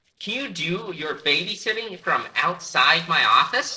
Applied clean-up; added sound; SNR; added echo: neural separator model SepFormer DNS4.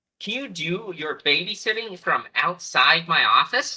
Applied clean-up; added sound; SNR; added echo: neural mask model DeepFilterNet 3.